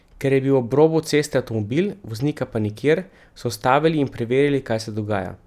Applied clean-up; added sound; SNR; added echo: none; none; none; none.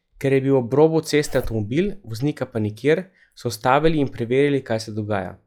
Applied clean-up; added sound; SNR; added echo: classical method log-MMSE.